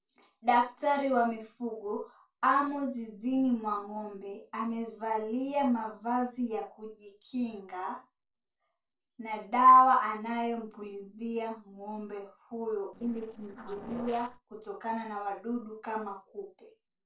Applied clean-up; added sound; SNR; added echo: neural separator model SepFormer DNS4.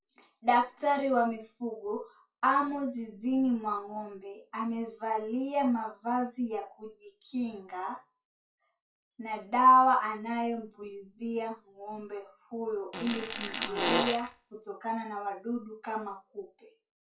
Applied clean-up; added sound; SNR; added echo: classical method WPE with log-MMSE.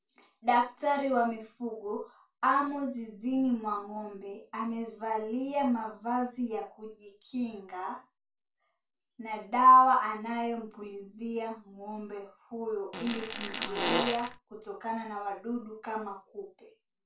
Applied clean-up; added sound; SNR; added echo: none; Fart; 2 dB; reverberation time 0.3 s.